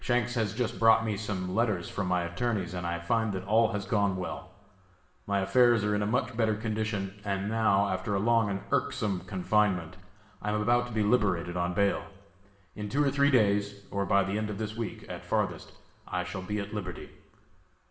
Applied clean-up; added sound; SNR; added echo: none; none; none; reverberation time 1.1 s.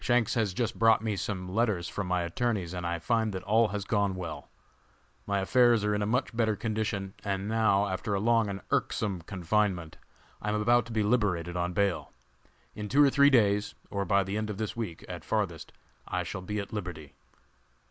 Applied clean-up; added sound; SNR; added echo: none; none; none; none.